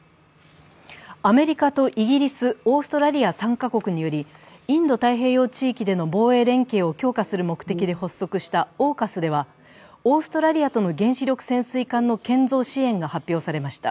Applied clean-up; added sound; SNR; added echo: none; Brass instrument; 11 dB; none.